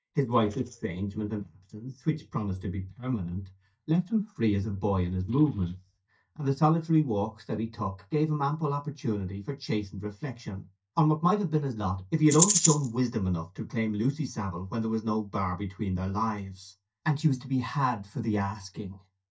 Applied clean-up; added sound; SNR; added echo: neural mask model DeepFilterNet 3.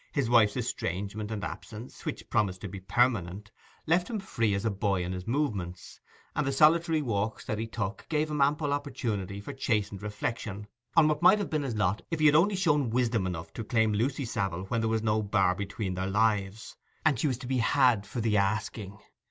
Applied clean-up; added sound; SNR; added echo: none; none; none; none.